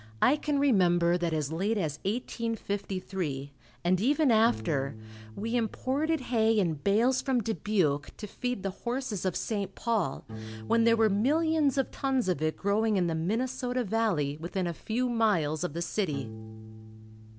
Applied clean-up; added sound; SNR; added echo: none; Piano; 19 dB; none.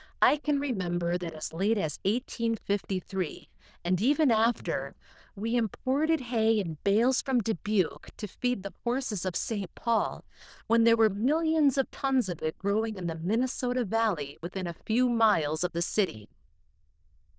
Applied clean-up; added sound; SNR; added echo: neural diffusion model UNIVERSE++.